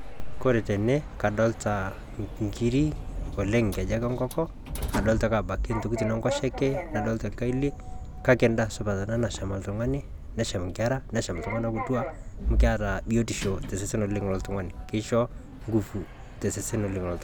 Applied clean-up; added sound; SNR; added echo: none; Sliding door; 7 dB; none.